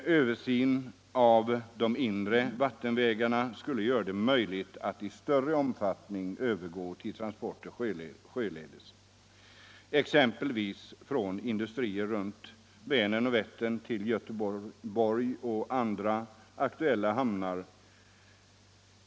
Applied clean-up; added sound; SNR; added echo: none; none; none; none.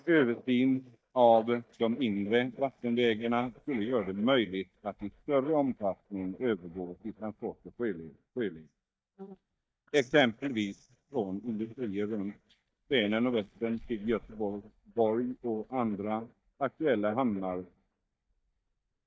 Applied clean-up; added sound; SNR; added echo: neural mask model DeepFilterNet 3.